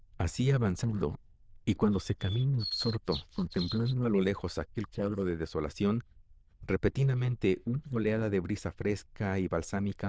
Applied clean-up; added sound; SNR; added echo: neural diffusion model UNIVERSE++.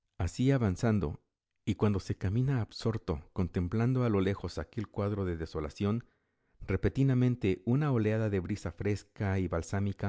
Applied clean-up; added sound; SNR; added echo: none; none; none; none.